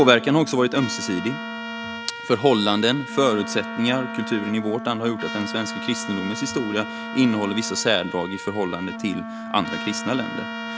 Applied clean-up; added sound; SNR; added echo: none; Wind instrument, woodwind instrument + Trumpet; 9 dB; none.